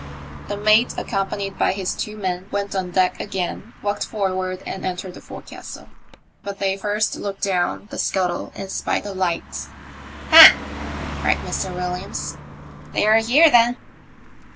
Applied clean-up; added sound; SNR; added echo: none; Car passing by; 14 dB; none.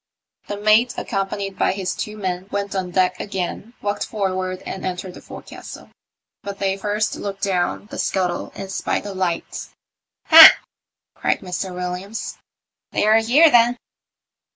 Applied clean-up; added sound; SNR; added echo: none; none; none; none.